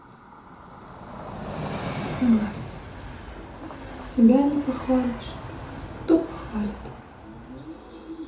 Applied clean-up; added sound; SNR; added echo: none; Train; 10 dB; reverberation time 0.7 s.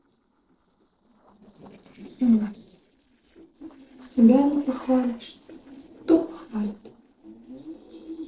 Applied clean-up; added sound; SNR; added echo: neural separator model SepFormer DNS4.